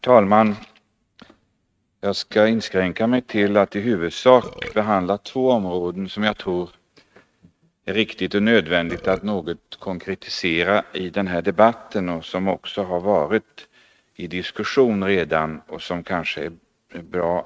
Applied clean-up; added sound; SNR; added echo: neural mask model RNNoise.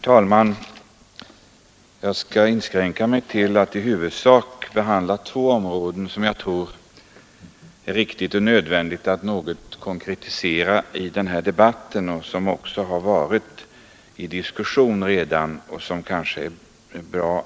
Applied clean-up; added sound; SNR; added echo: none; none; none; none.